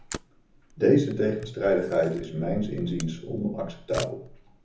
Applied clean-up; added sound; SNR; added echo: none; Camera; 15 dB; reverberation time 0.6 s.